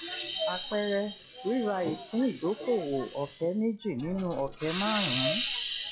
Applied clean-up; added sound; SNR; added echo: classical method log-MMSE.